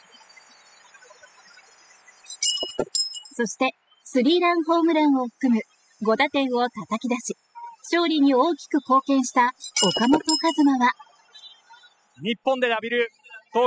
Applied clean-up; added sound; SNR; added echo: classical method spectral subtraction.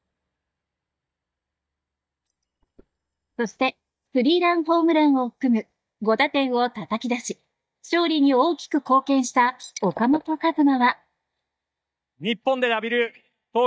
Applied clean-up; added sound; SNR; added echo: neural mask model DeepFilterNet 3.